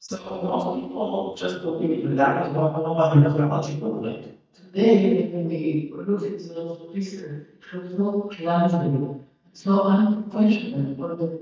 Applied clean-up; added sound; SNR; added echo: neural mask model DeepFilterNet 3.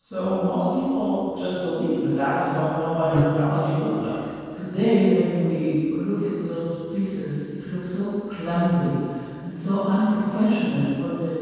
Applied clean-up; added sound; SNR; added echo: neural separator model SepFormer DNS4.